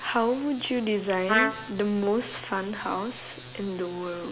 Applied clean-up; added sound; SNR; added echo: none; Trumpet; 0 dB; none.